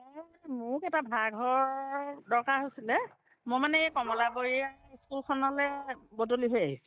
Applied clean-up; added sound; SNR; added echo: neural mask model DeepFilterNet 3.